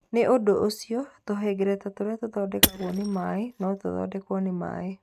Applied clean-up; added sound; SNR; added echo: neural mask model RNNoise.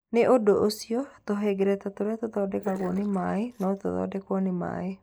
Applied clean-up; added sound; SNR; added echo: neural mask model Resemble Enhance denoiser.